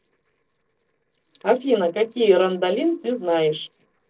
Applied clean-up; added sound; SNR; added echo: neural separator model SepFormer DNS4.